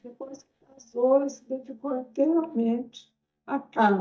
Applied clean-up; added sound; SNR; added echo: neural mask model DeepFilterNet 3.